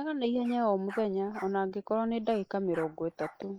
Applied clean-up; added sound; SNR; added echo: neural mask model Resemble Enhance denoiser.